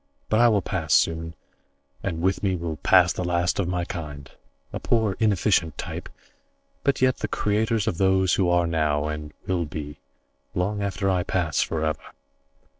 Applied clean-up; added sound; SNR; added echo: neural separator model SepFormer DNS4.